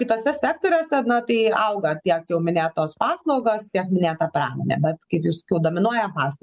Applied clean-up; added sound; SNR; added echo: none; none; none; none.